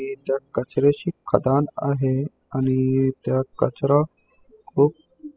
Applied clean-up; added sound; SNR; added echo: classical method spectral subtraction.